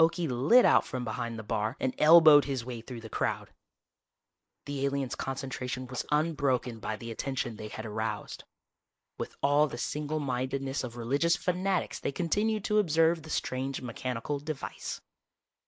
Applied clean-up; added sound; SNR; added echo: neural mask model Resemble Enhance denoiser.